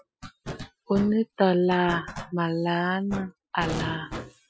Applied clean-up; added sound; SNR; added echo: classical method Wiener filter.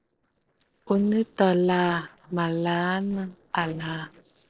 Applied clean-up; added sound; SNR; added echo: neural separator model SepFormer DNS4.